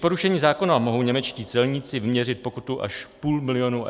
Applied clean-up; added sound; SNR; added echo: none; none; none; none.